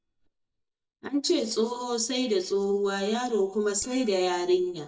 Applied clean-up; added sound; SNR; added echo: neural mask model DeepFilterNet 3.